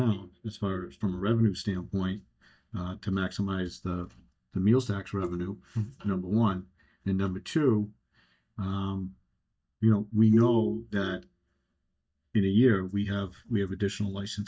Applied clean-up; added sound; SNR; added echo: neural mask model DeepFilterNet 3.